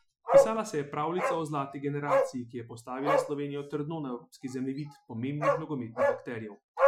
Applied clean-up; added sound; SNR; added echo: classical method Wiener filter.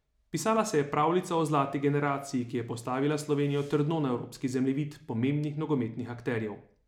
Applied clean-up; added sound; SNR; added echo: none; none; none; none.